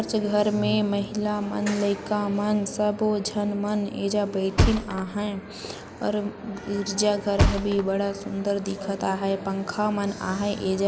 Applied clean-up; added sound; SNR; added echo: none; Thump, thud; 3 dB; none.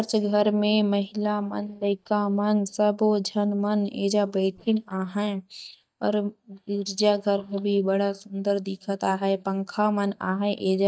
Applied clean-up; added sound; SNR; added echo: neural mask model DeepFilterNet 3.